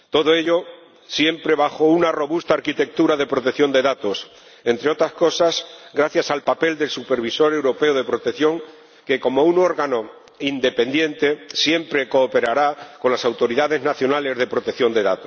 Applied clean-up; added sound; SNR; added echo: none; none; none; none.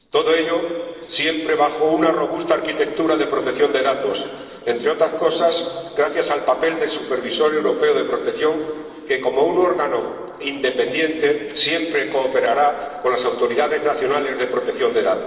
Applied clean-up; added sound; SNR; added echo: neural separator model SepFormer DNS4.